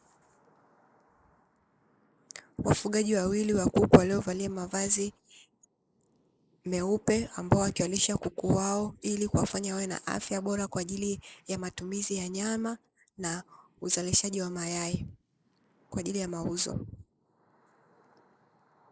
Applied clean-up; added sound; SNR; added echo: neural mask model Resemble Enhance denoiser.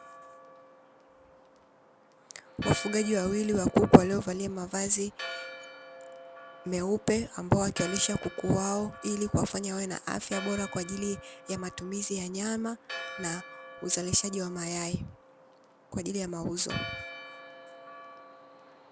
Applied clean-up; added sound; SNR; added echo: none; Church bell; 14 dB; none.